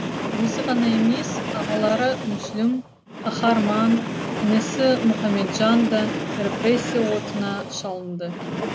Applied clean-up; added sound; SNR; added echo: none; Train; 5 dB; none.